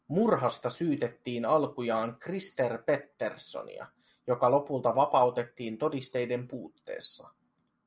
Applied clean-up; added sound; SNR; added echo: none; none; none; none.